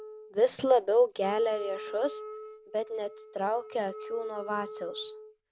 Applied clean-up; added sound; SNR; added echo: none; Wind instrument, woodwind instrument; 13 dB; none.